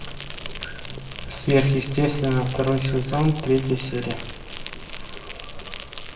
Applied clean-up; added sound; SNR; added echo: none; Insect; 10 dB; reverberation time 0.7 s.